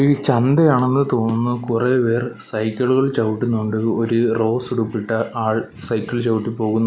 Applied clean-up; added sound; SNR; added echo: none; none; none; none.